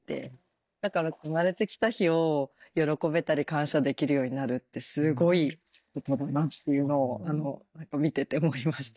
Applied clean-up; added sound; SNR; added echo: neural mask model DeepFilterNet 3.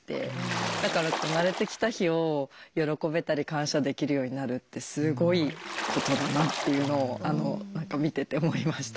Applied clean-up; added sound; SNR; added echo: none; Water / Splash, splatter; 6 dB; none.